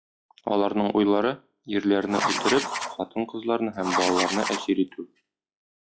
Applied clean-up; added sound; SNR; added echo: classical method log-MMSE.